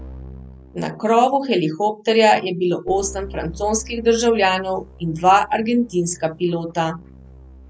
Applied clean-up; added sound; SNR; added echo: none; Keyboard (musical); 20 dB; none.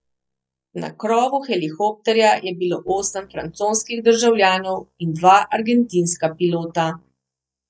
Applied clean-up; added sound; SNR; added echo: neural mask model DeepFilterNet 3.